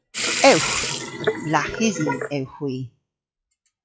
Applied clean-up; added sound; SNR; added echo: classical method log-MMSE.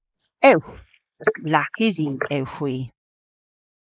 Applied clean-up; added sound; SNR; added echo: neural mask model Resemble Enhance denoiser.